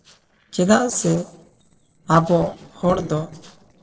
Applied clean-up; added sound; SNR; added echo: neural separator model SepFormer DNS4.